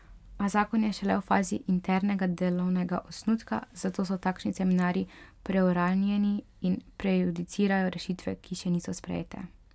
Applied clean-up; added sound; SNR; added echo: none; none; none; none.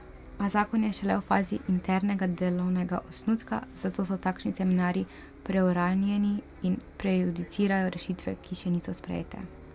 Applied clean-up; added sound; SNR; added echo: none; Bus; 20 dB; none.